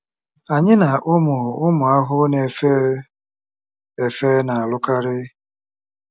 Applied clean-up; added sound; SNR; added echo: none; none; none; none.